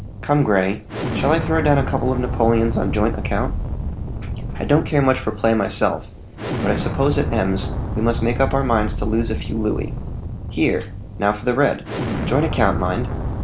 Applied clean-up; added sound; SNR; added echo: none; Explosion; 4 dB; none.